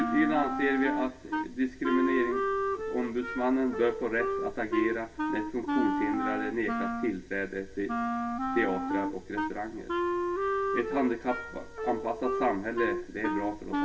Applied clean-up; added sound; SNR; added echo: none; Wind instrument, woodwind instrument; 1 dB; reverberation time 0.1 s.